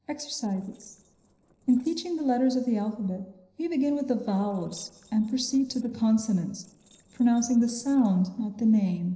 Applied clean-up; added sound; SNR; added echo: neural separator model SepFormer DNS4.